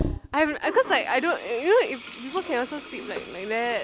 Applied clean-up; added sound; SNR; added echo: none; Sink (filling or washing); 10 dB; none.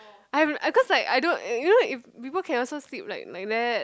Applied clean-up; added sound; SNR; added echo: none; none; none; none.